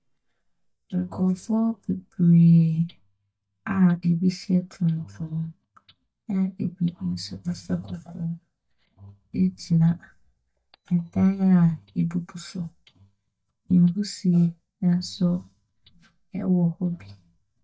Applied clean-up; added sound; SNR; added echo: neural mask model DeepFilterNet 3.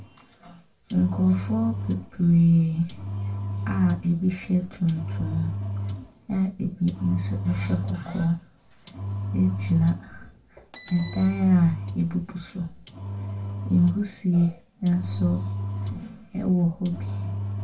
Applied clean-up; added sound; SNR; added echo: none; Engine; 7 dB; reverberation time 0.2 s.